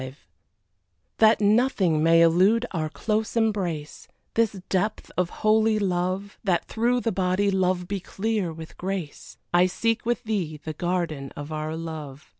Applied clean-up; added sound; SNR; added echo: none; none; none; none.